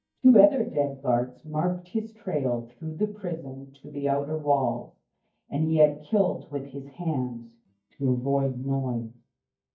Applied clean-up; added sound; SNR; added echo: neural mask model DeepFilterNet 3.